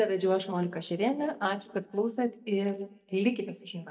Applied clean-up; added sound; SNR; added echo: neural mask model DeepFilterNet 3.